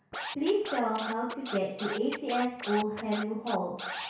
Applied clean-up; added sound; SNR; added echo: none; Scratching (performance technique); 9 dB; reverberation time 0.6 s.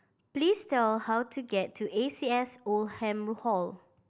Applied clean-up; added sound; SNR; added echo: none; none; none; none.